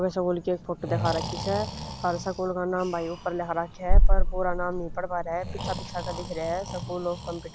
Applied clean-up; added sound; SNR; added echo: none; Breathing; -4 dB; none.